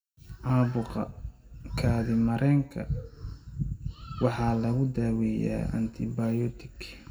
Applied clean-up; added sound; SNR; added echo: none; none; none; reverberation time 0.4 s.